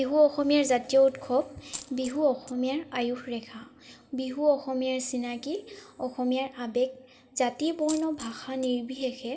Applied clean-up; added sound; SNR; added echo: none; Coin (dropping); 17 dB; reverberation time 1.6 s.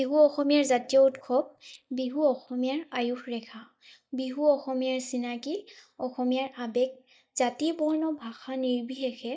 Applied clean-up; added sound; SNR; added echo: neural mask model DeepFilterNet 3.